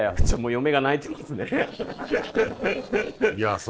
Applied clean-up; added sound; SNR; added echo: neural separator model SepFormer DNS4.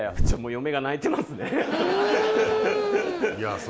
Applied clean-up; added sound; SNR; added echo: none; Bird; 5 dB; none.